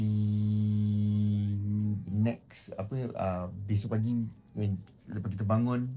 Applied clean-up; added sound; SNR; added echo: neural separator model SepFormer DNS4.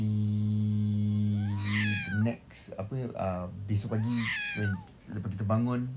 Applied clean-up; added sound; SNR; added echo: none; Meow; 9 dB; none.